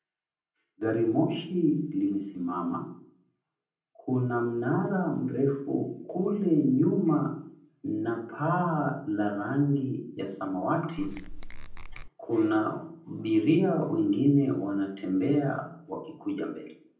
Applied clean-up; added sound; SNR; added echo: none; Squeak / Tools; 8 dB; reverberation time 0.6 s.